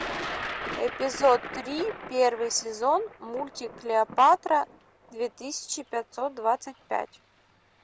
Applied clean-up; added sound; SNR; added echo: none; Thunder; 12 dB; none.